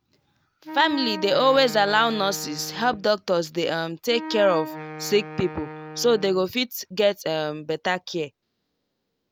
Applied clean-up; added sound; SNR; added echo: none; Wind instrument, woodwind instrument; 12 dB; none.